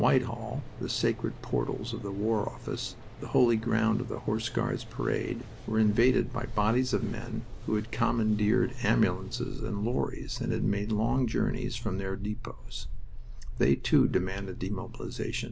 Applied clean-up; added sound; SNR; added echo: none; Mechanical fan; 8 dB; none.